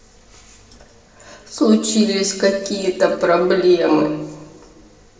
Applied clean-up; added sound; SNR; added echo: none; none; none; reverberation time 2.2 s.